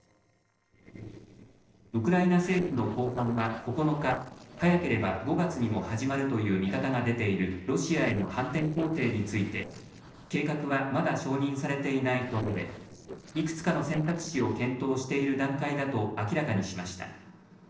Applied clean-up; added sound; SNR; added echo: neural separator model SepFormer DNS4.